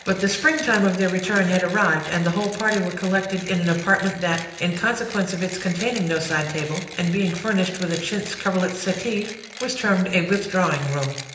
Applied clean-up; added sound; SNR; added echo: none; Mechanisms; 14 dB; reverberation time 0.8 s.